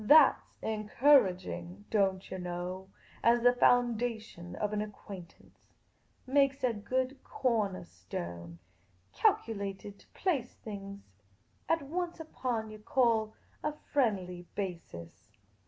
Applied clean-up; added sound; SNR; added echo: none; none; none; none.